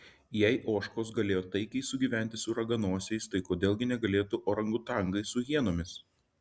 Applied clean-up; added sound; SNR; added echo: none; none; none; none.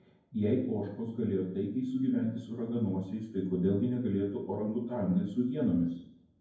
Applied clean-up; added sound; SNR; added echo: none; none; none; reverberation time 0.9 s.